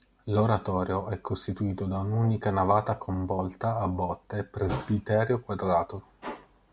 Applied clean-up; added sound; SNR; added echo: none; none; none; none.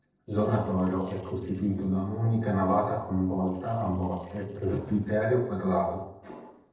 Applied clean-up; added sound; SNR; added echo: neural separator model SepFormer DNS4.